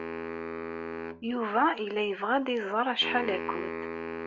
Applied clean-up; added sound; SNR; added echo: none; Wind instrument, woodwind instrument; 7 dB; none.